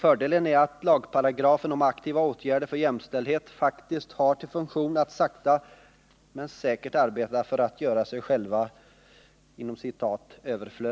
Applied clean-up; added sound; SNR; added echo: none; none; none; none.